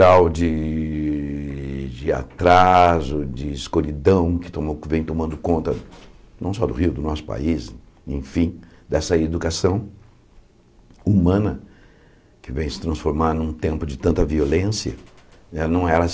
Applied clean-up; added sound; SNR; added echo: none; none; none; none.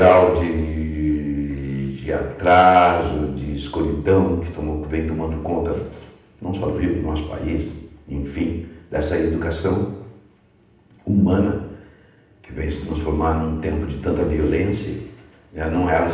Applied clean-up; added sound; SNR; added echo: none; none; none; reverberation time 0.9 s.